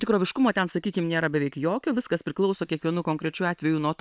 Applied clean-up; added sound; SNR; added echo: neural separator model SepFormer WHAM!.